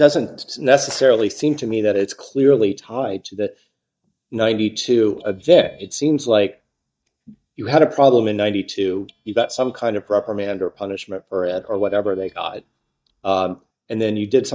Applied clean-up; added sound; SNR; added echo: neural mask model DeepFilterNet 3.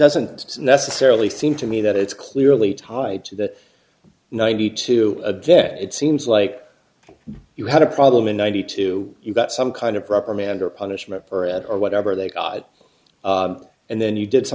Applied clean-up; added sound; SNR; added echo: none; none; none; none.